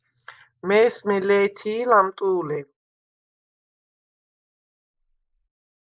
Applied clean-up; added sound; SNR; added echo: neural mask model Resemble Enhance denoiser.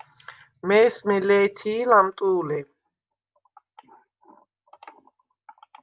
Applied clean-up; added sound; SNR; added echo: none; none; none; none.